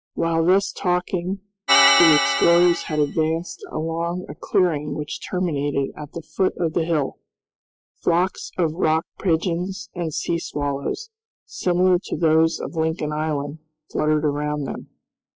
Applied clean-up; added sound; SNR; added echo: classical method log-MMSE.